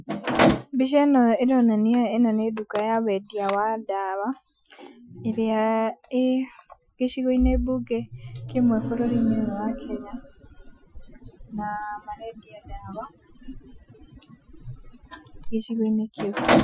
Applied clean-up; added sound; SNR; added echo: classical method Wiener filter.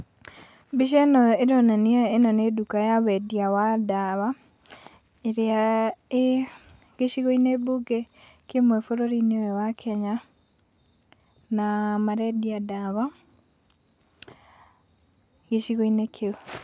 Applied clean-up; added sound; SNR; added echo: none; none; none; none.